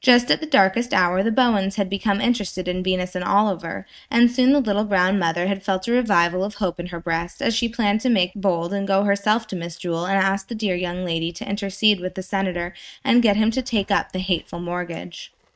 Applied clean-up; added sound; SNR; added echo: neural mask model RNNoise.